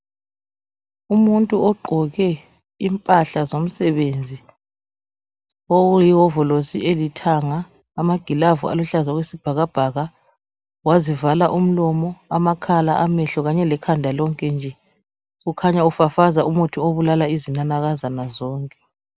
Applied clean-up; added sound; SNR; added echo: none; none; none; none.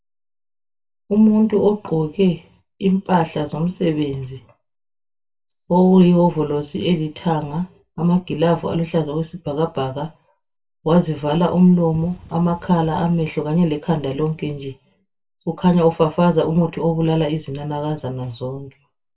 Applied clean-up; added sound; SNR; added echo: none; Wind; 20 dB; reverberation time 0.2 s.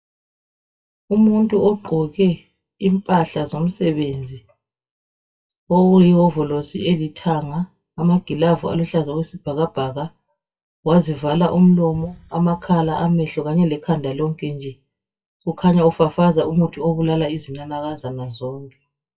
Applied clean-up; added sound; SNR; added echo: classical method WPE with log-MMSE.